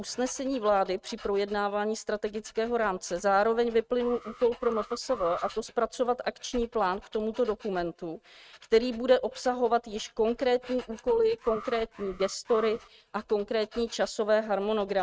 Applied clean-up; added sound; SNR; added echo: neural mask model RNNoise.